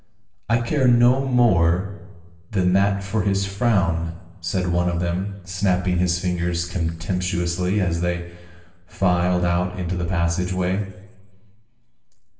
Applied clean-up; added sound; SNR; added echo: none; none; none; reverberation time 0.9 s.